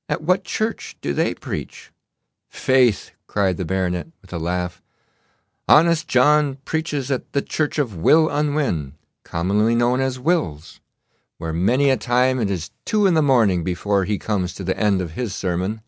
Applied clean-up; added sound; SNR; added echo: none; none; none; none.